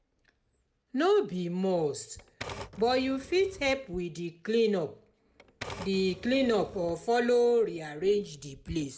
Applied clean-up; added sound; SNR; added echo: none; Typewriter; 16 dB; none.